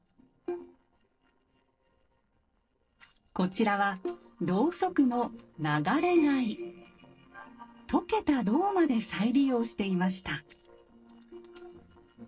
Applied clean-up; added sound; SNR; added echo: neural separator model SepFormer DNS4.